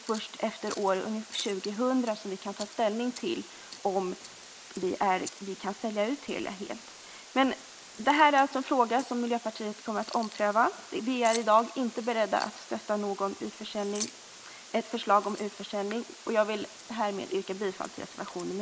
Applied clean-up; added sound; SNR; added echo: neural mask model Resemble Enhance denoiser.